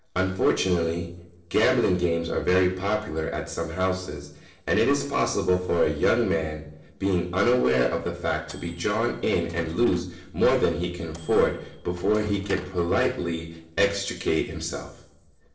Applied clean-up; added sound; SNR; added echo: neural separator model SepFormer DNS4.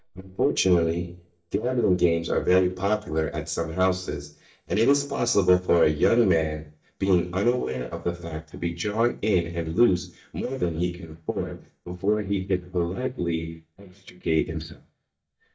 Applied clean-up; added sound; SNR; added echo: neural mask model DeepFilterNet 3.